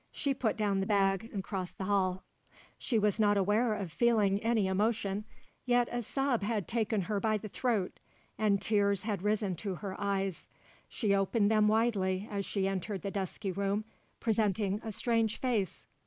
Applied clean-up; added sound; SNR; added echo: neural mask model Resemble Enhance denoiser.